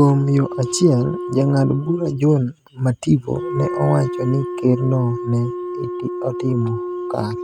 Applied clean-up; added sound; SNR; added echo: neural mask model RNNoise.